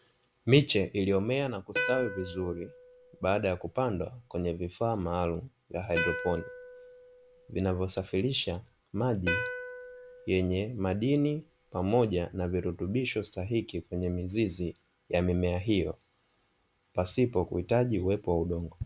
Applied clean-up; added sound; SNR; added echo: none; Plucked string instrument; 9 dB; none.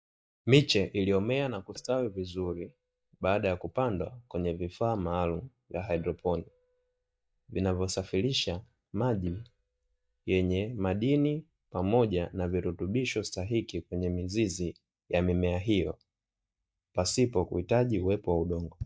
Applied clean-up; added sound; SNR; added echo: neural mask model DeepFilterNet 3.